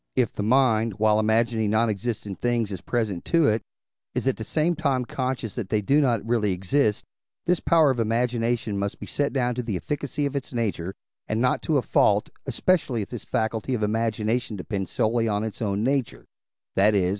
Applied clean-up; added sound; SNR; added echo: none; none; none; none.